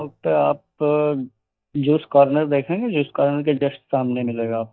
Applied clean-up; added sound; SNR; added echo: neural mask model DeepFilterNet 3.